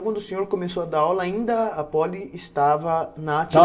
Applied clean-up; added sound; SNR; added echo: none; none; none; reverberation time 0.4 s.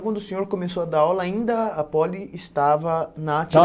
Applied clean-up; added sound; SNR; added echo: none; none; none; none.